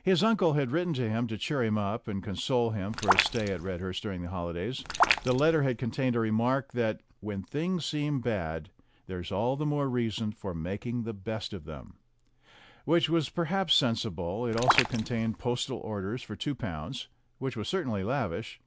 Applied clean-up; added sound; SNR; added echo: none; Raindrop; 1 dB; none.